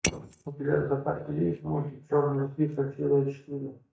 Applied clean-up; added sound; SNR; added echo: neural mask model DeepFilterNet 3.